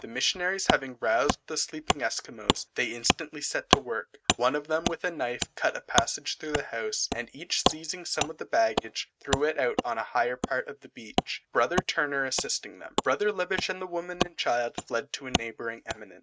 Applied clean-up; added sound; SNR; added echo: neural mask model RNNoise.